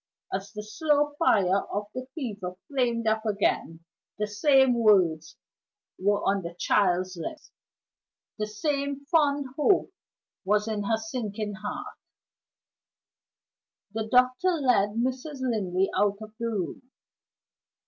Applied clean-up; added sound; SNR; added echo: none; none; none; none.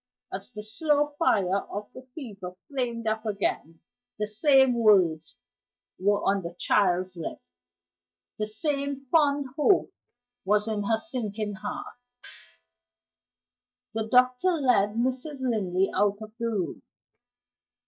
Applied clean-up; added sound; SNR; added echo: neural mask model DeepFilterNet 3.